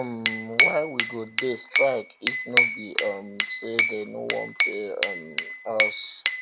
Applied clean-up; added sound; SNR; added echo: none; Glass / Bell; -4 dB; none.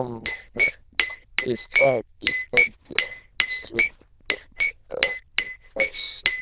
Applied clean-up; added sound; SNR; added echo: neural diffusion model UNIVERSE++.